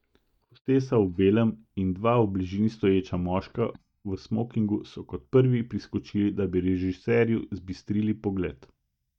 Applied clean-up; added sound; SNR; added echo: neural mask model DeepFilterNet 3.